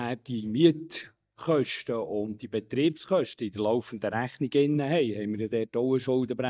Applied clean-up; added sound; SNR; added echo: neural mask model DeepFilterNet 3.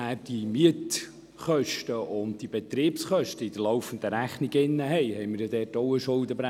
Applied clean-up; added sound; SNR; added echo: none; none; none; none.